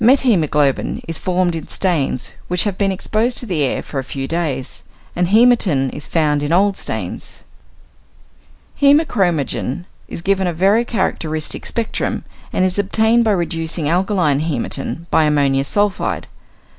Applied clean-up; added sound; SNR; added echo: none; none; none; none.